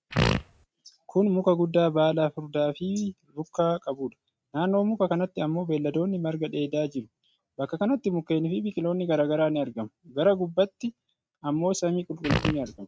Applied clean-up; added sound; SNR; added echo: neural mask model RNNoise.